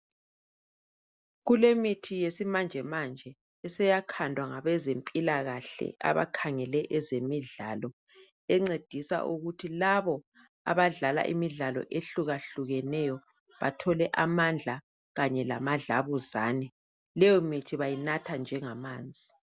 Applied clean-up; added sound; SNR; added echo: none; none; none; none.